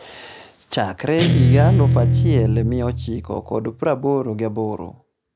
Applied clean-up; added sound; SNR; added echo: none; Guitar; -5 dB; none.